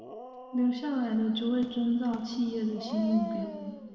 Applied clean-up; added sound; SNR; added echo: none; Dog; 13 dB; reverberation time 2.1 s.